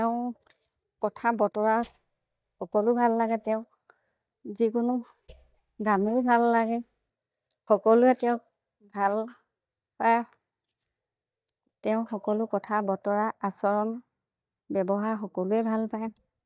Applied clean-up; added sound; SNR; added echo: neural mask model DeepFilterNet 3.